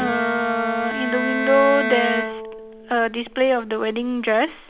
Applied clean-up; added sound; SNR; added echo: none; Bowed string instrument; 6 dB; none.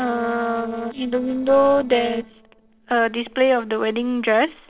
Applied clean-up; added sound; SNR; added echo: neural separator model SepFormer DNS4.